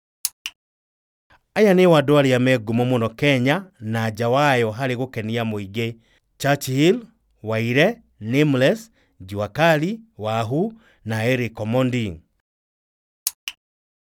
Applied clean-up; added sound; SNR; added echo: none; none; none; none.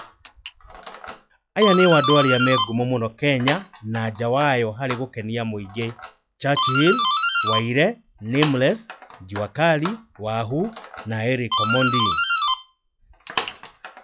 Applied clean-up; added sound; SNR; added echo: classical method log-MMSE.